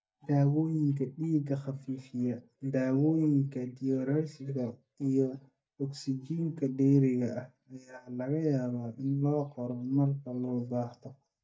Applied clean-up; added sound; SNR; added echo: neural mask model DeepFilterNet 3.